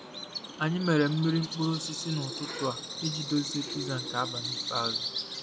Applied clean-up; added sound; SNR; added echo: none; Bird vocalization, bird call, bird song; 5 dB; reverberation time 0.8 s.